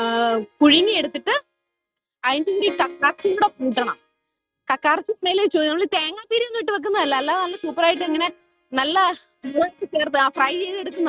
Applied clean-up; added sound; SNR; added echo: neural mask model RNNoise.